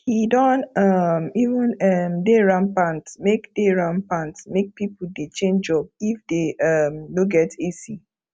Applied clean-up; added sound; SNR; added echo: none; none; none; none.